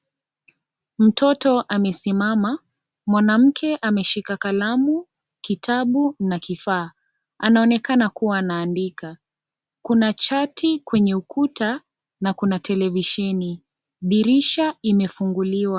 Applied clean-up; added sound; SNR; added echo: none; none; none; none.